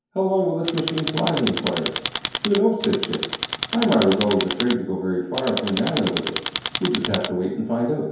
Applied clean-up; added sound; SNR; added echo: none; Tools; 2 dB; reverberation time 0.9 s.